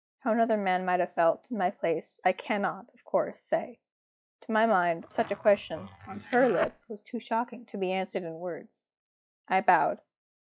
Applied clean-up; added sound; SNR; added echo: classical method log-MMSE.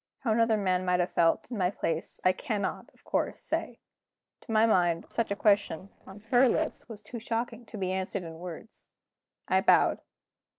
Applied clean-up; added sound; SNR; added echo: neural separator model SepFormer DNS4.